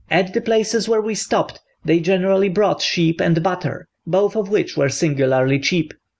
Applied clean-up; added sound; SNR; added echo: none; none; none; none.